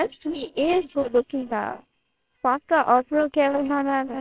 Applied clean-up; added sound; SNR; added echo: neural separator model SepFormer WHAMR!.